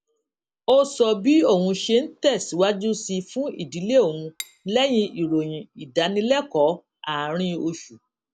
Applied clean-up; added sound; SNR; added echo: none; Cutlery, silverware / Dishes, pots, and pans; 18 dB; none.